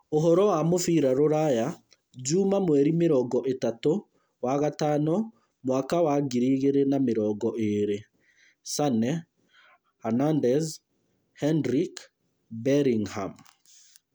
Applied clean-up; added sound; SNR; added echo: none; none; none; none.